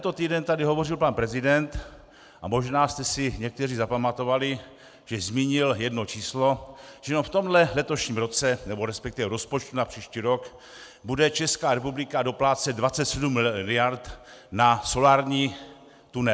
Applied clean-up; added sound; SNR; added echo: none; none; none; none.